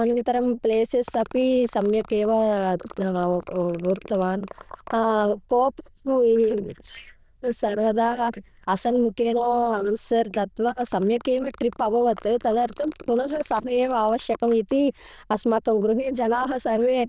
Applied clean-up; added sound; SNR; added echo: neural diffusion model UNIVERSE++.